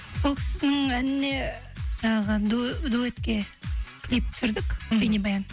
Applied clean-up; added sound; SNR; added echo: none; none; none; none.